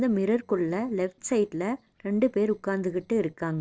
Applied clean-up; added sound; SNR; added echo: neural separator model SepFormer DNS4.